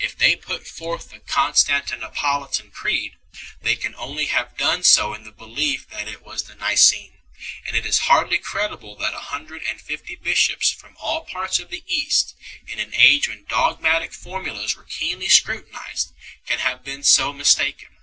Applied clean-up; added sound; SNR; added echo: none; none; none; none.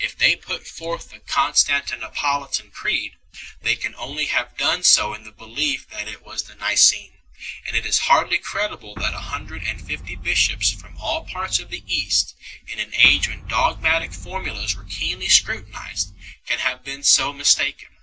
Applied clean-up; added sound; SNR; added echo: none; Boom; 11 dB; none.